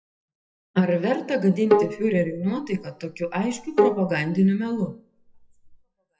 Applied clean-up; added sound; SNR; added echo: classical method WPE with log-MMSE.